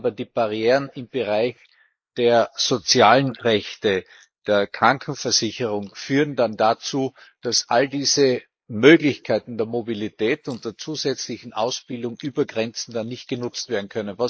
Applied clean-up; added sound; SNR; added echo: neural mask model Resemble Enhance denoiser.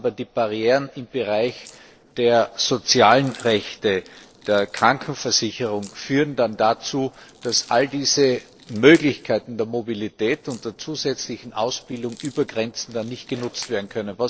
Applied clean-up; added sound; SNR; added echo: neural separator model SepFormer DNS4.